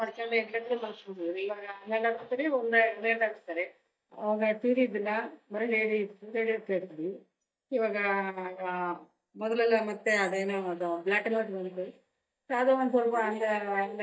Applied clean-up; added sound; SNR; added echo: neural mask model DeepFilterNet 3.